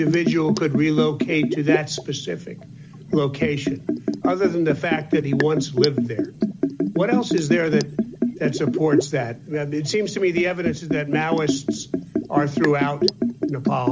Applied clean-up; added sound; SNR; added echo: none; Liquid; 1 dB; none.